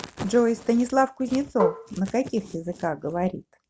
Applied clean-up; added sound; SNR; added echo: none; Marimba, xylophone; 5 dB; none.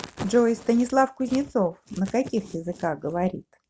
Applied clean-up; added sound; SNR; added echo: none; none; none; none.